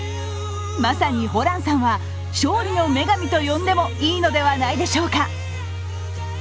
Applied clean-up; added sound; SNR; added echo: none; Domestic sounds, home sounds; 6 dB; none.